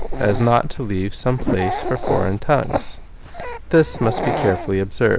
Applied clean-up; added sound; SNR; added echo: none; Dog; 4 dB; none.